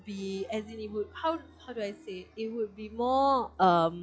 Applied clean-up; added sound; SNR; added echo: classical method log-MMSE.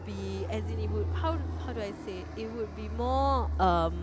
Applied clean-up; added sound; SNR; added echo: none; Fixed-wing aircraft, airplane; 1 dB; none.